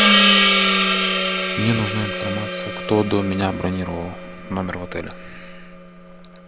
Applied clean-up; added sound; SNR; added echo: none; Gong; -5 dB; none.